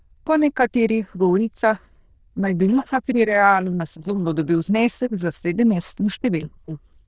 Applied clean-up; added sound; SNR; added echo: neural diffusion model UNIVERSE++.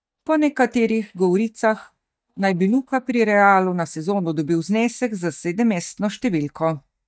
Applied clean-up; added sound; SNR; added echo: neural mask model DeepFilterNet 3.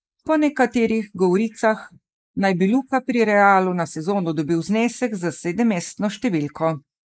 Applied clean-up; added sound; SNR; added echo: neural mask model Resemble Enhance denoiser.